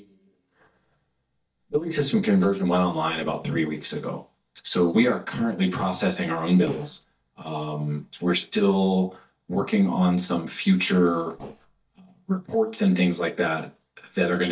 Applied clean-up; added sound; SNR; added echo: neural mask model DeepFilterNet 3.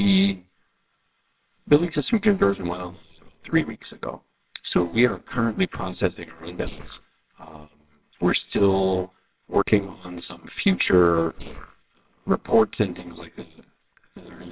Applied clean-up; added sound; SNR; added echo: neural separator model SepFormer WHAMR!.